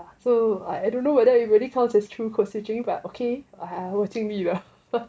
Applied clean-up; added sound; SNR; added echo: none; none; none; none.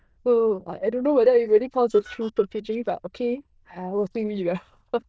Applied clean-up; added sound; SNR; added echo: neural diffusion model UNIVERSE++.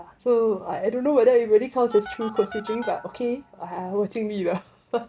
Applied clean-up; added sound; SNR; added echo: none; Telephone; 19 dB; none.